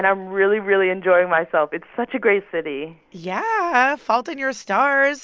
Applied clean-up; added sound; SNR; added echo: none; none; none; none.